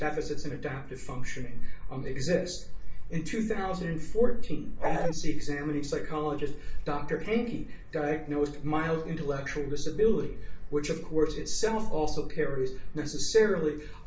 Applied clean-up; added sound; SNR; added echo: none; Bark; 4 dB; reverberation time 0.3 s.